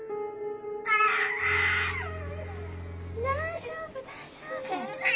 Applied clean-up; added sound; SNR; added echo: none; Bowed string instrument; 9 dB; none.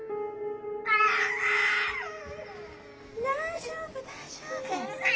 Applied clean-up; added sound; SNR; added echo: none; none; none; none.